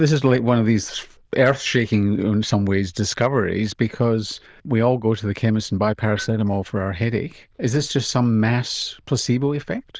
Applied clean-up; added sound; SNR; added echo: neural diffusion model UNIVERSE++.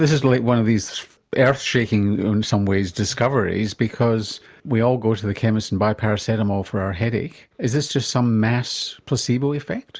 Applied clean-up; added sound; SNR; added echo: none; none; none; none.